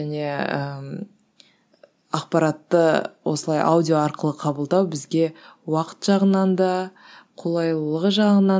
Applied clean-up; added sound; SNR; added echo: none; none; none; none.